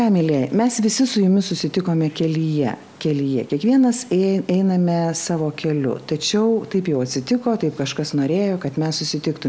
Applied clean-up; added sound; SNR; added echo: none; none; none; none.